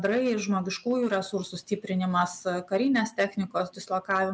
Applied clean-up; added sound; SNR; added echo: none; none; none; none.